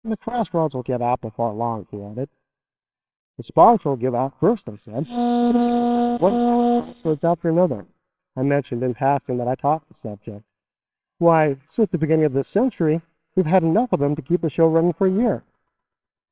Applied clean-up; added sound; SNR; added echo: neural separator model SepFormer WHAMR!.